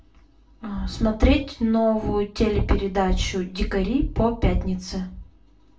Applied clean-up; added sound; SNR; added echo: none; none; none; reverberation time 0.3 s.